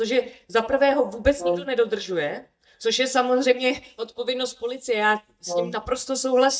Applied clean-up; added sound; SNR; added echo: neural mask model DeepFilterNet 3.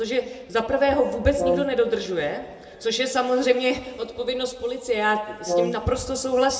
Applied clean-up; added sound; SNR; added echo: none; Brass instrument; 4 dB; reverberation time 1.1 s.